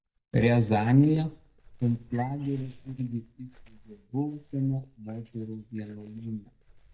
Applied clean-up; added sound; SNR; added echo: neural mask model DeepFilterNet 3.